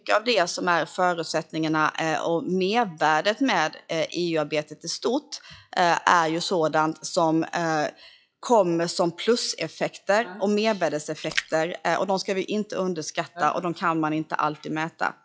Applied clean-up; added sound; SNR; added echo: classical method log-MMSE.